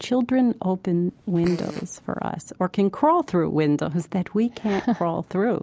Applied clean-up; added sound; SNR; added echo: none; Fart; 16 dB; none.